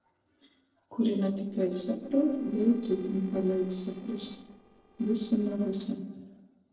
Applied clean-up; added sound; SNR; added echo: neural separator model SepFormer DNS4.